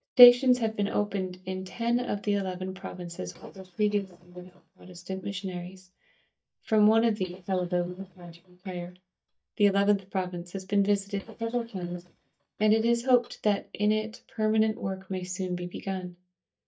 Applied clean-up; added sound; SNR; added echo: neural mask model DeepFilterNet 3.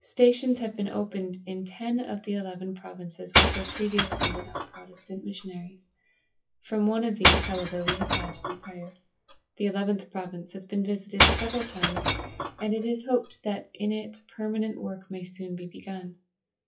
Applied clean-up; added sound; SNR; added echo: classical method WPE with log-MMSE.